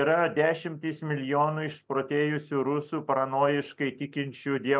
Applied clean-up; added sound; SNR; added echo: none; none; none; none.